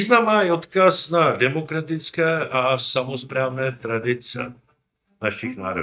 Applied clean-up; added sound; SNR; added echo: neural mask model DeepFilterNet 3.